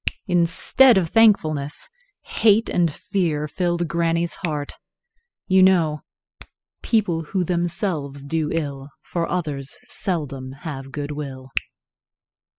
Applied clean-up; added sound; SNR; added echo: classical method spectral subtraction.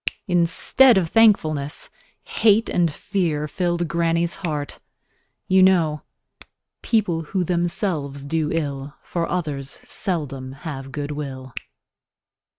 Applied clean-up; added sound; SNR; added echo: neural mask model RNNoise.